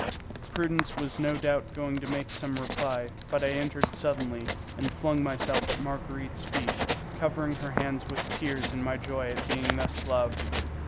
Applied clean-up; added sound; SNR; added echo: none; Writing; 2 dB; none.